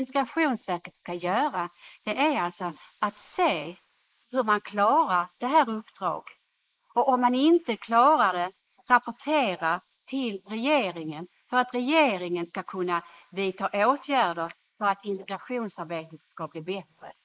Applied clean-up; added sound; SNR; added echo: neural mask model Resemble Enhance denoiser.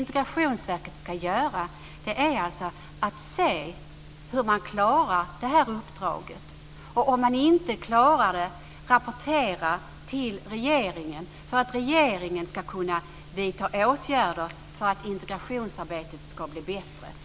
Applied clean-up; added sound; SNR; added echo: none; none; none; none.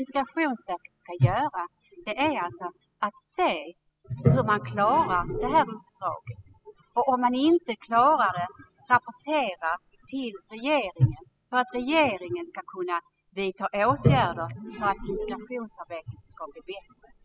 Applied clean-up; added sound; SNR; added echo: classical method spectral subtraction.